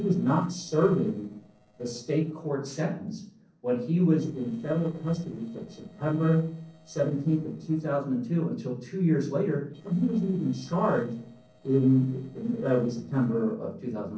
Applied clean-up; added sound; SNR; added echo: neural separator model SepFormer DNS4.